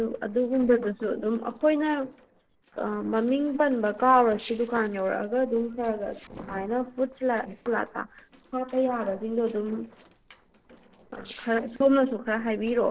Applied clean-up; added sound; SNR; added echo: neural separator model SepFormer DNS4.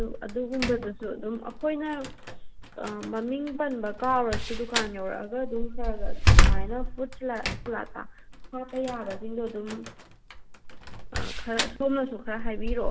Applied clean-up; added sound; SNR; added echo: none; Slam; -4 dB; none.